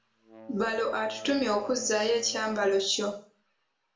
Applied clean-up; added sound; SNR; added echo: none; Wind instrument, woodwind instrument; 19 dB; reverberation time 0.4 s.